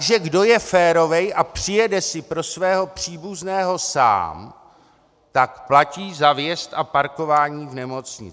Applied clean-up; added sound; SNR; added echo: none; none; none; none.